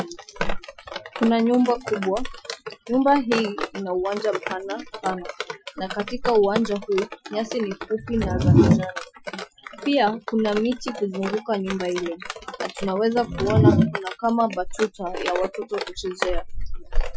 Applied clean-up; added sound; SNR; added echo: classical method Wiener filter.